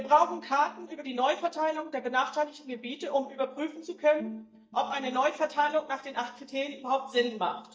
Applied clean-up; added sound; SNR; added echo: neural mask model DeepFilterNet 3.